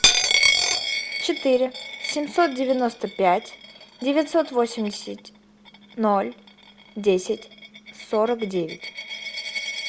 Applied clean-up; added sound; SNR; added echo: none; Coin (dropping); 3 dB; none.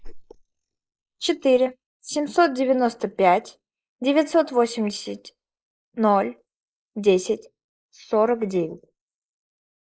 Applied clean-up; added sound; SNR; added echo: neural mask model Resemble Enhance denoiser.